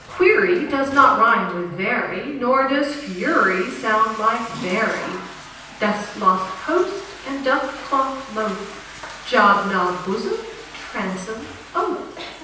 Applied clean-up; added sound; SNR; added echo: none; Toilet flush / Water; 17 dB; reverberation time 0.9 s.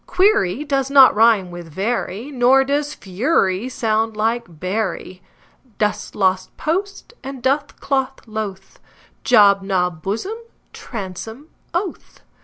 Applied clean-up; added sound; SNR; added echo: none; none; none; none.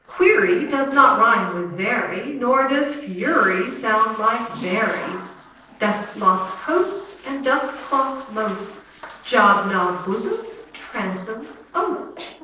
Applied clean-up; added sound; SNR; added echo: neural separator model SepFormer DNS4.